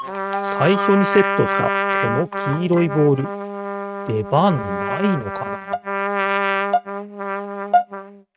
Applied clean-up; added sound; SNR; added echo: neural mask model RNNoise.